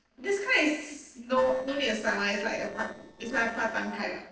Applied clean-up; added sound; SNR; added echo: neural separator model SepFormer DNS4.